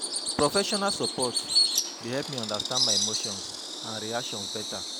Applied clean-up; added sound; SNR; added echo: none; Bird vocalization, bird call, bird song; -3 dB; none.